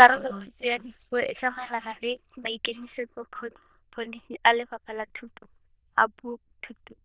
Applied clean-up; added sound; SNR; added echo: neural diffusion model UNIVERSE++.